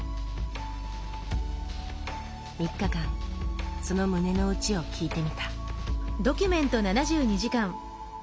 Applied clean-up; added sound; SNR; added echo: none; none; none; none.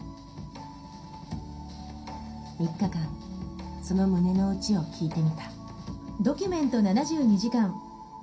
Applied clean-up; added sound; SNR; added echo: none; none; none; reverberation time 0.3 s.